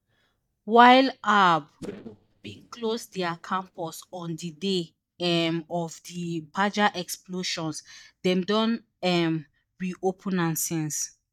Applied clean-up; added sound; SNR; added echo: neural mask model DeepFilterNet 3.